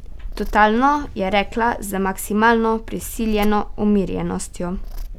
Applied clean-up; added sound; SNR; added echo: none; Purr; 9 dB; none.